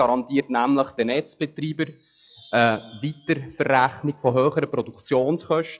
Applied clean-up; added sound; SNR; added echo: classical method log-MMSE.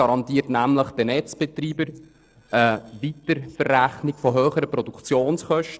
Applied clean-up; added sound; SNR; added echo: neural separator model SepFormer DNS4.